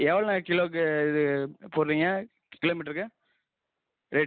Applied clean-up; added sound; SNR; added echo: none; none; none; none.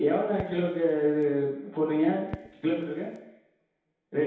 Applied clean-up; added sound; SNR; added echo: none; Crackle; 20 dB; reverberation time 2.2 s.